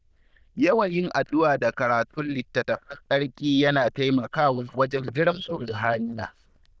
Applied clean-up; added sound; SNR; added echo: neural diffusion model UNIVERSE++.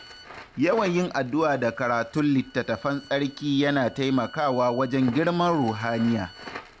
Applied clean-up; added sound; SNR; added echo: none; Crackle + Bowed string instrument; 19 dB; none.